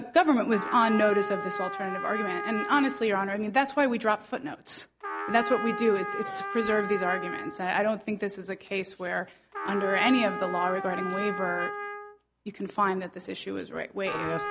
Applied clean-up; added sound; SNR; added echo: none; Trumpet; 8 dB; none.